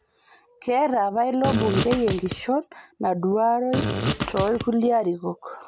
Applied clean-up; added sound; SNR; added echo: none; Fart; 3 dB; none.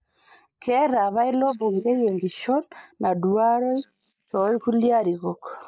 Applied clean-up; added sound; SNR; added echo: neural mask model Resemble Enhance denoiser.